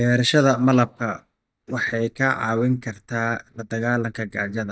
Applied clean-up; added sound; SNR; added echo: neural mask model DeepFilterNet 3.